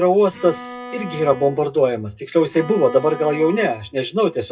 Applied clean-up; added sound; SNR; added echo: classical method WPE with log-MMSE.